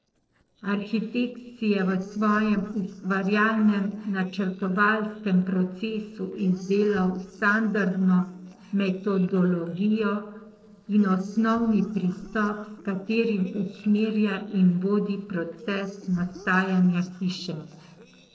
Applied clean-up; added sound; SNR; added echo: neural separator model SepFormer DNS4.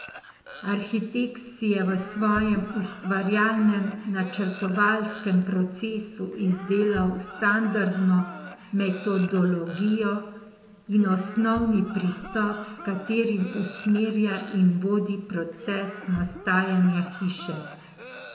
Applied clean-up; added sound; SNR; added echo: none; Cough; 17 dB; reverberation time 1.8 s.